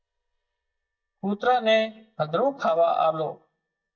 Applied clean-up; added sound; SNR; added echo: neural mask model DeepFilterNet 3.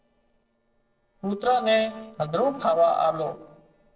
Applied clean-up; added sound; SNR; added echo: neural separator model SepFormer DNS4.